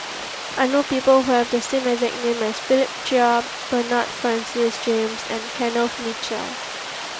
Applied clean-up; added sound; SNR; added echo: none; Water; 9 dB; none.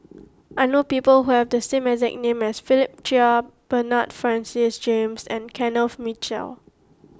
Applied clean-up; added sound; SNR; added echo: none; none; none; none.